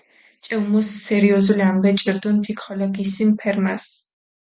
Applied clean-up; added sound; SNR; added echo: none; none; none; none.